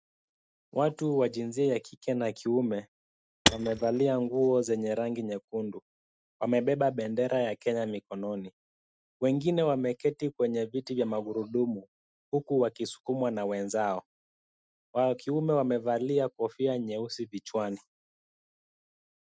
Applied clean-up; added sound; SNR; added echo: neural mask model RNNoise.